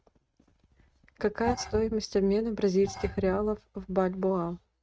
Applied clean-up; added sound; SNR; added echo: neural mask model RNNoise.